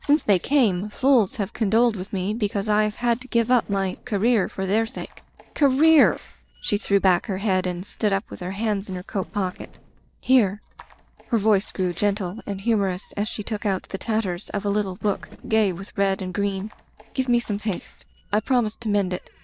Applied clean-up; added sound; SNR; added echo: neural separator model SepFormer DNS4.